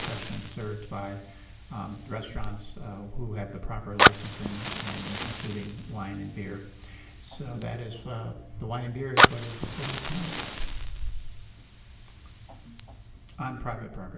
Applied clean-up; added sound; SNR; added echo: none; Fire; -4 dB; reverberation time 0.8 s.